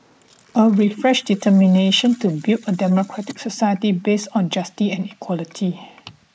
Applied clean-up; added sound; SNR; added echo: neural mask model Resemble Enhance denoiser.